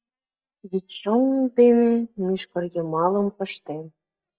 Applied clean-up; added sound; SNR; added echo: neural mask model DeepFilterNet 3.